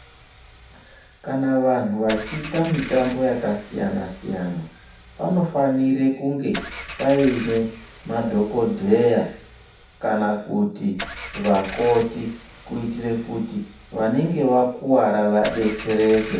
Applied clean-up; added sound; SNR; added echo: none; Engine / Car; 17 dB; reverberation time 0.7 s.